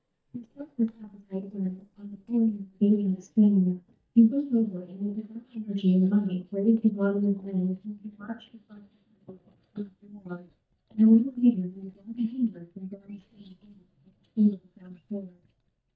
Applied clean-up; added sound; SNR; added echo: neural mask model DeepFilterNet 3.